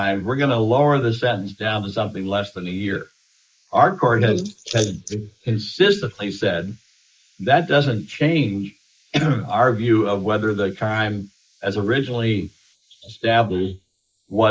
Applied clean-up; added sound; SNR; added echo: neural mask model Resemble Enhance denoiser.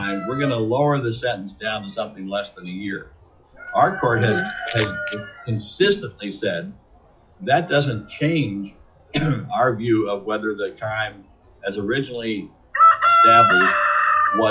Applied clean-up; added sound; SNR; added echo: classical method log-MMSE.